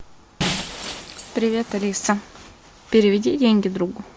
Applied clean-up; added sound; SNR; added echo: none; Shatter; 11 dB; none.